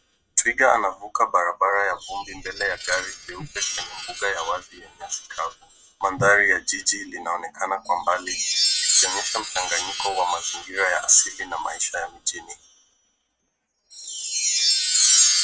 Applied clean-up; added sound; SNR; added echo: neural mask model RNNoise.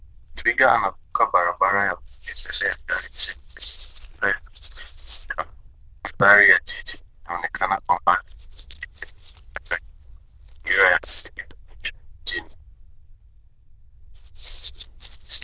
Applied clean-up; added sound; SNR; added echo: neural diffusion model UNIVERSE++.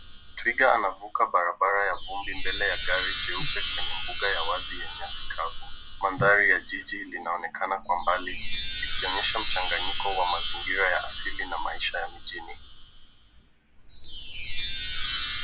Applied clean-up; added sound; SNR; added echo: none; Chime; -3 dB; none.